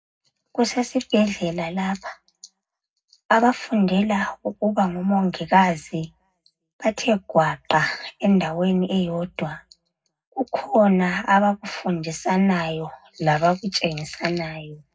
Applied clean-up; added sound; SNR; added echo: none; none; none; reverberation time 0.3 s.